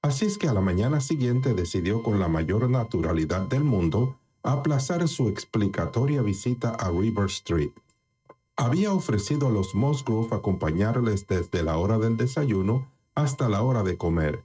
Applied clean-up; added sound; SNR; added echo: neural mask model RNNoise.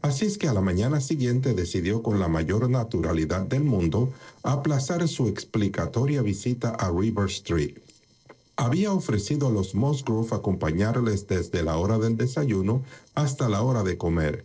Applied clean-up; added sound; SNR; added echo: neural separator model SepFormer DNS4.